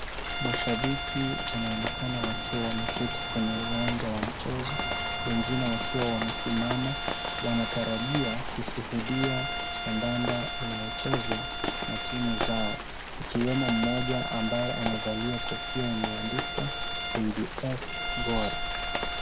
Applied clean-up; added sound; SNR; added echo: none; Bowed string instrument + Rain; 0 dB; none.